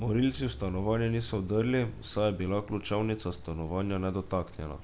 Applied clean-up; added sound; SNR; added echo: none; Car passing by / Idling / Accelerating, revving, vroom; 17 dB; none.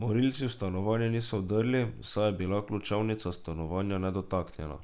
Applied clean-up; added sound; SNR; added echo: none; none; none; none.